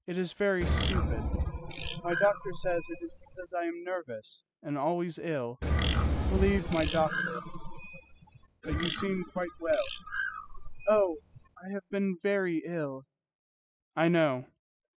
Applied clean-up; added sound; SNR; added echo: classical method spectral subtraction.